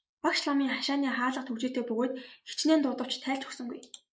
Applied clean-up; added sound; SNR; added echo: neural mask model Resemble Enhance denoiser.